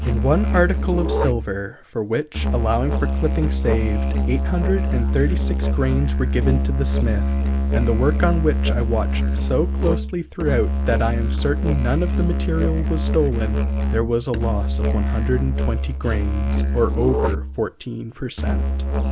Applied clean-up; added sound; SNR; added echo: none; Musical instrument; -3 dB; none.